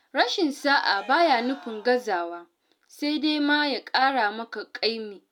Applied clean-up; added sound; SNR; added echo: none; Cheering; 19 dB; none.